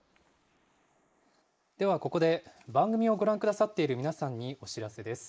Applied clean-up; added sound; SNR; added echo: neural mask model Resemble Enhance denoiser.